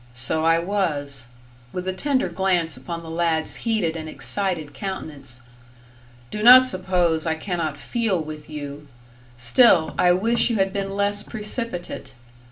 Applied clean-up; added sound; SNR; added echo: none; Tap; 16 dB; reverberation time 0.3 s.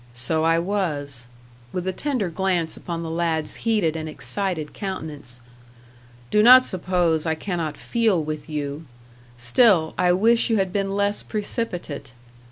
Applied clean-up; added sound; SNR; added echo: none; none; none; none.